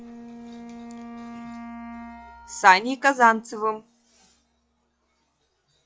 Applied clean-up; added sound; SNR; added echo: classical method log-MMSE.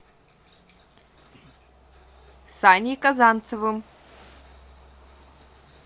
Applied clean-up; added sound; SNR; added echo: none; none; none; none.